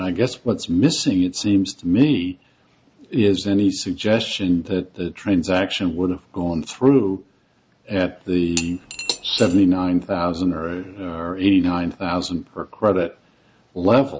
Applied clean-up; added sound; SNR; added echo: none; Cutlery, silverware / Dishes, pots, and pans; 10 dB; none.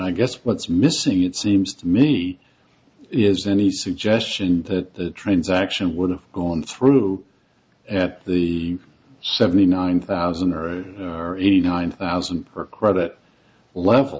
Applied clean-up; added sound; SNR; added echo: none; none; none; none.